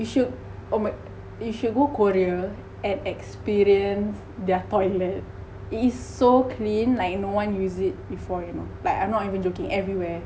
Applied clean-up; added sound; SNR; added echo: none; none; none; none.